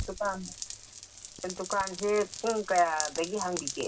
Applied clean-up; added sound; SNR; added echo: none; Rain; 9 dB; reverberation time 0.4 s.